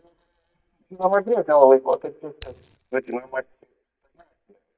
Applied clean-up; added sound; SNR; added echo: neural mask model DeepFilterNet 3.